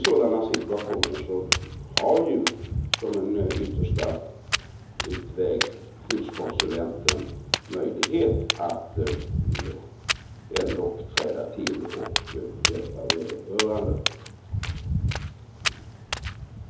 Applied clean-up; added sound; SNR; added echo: none; Walk, footsteps; 1 dB; reverberation time 0.8 s.